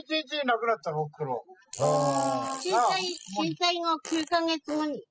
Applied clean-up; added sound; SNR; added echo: classical method spectral subtraction.